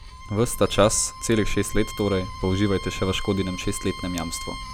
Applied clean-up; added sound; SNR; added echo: none; Wind + Bowed string instrument; 12 dB; none.